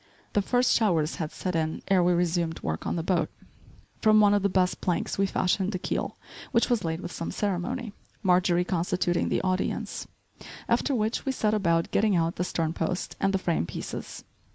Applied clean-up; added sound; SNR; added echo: none; none; none; none.